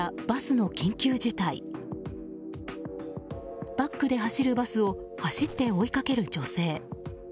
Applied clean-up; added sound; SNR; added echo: none; Gunshot, gunfire; 19 dB; none.